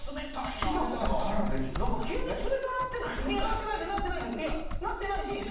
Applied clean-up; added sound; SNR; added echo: none; Typing; 1 dB; reverberation time 0.7 s.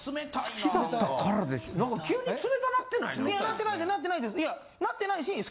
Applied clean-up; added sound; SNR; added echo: none; none; none; none.